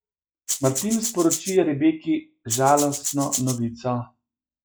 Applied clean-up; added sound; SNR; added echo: classical method log-MMSE.